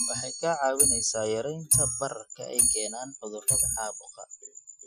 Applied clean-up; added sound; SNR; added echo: classical method Wiener filter.